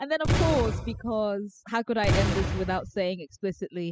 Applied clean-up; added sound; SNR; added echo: classical method spectral subtraction.